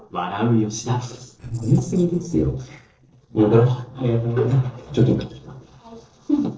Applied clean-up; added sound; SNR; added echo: neural separator model SepFormer DNS4.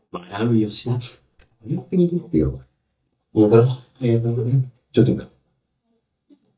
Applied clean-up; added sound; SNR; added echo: neural mask model DeepFilterNet 3.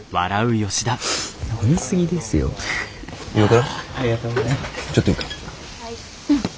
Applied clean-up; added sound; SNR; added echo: none; none; none; none.